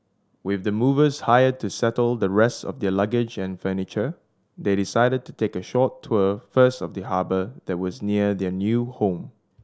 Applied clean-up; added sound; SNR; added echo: none; none; none; none.